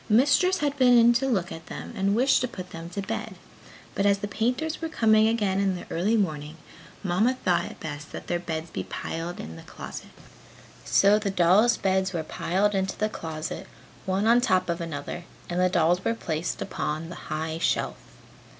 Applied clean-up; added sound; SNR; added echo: none; none; none; none.